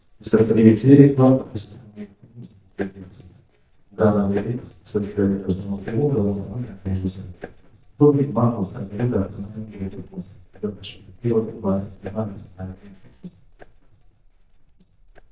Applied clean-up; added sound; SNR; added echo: neural mask model DeepFilterNet 3.